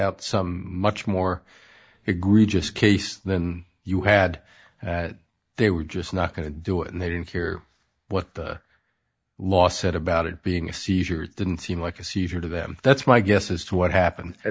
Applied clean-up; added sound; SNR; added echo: neural mask model DeepFilterNet 3.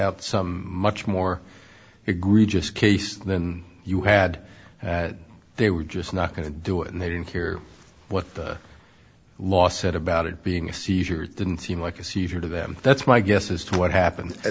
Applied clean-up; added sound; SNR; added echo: none; Bowed string instrument; 18 dB; none.